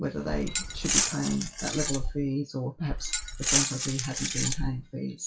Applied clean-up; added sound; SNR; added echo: classical method WPE with log-MMSE.